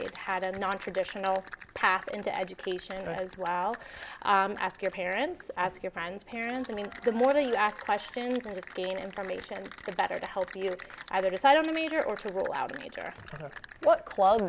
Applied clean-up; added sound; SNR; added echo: none; Applause / Cheering; 17 dB; none.